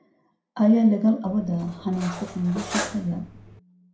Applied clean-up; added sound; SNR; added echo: none; Cutlery, silverware; 11 dB; reverberation time 0.5 s.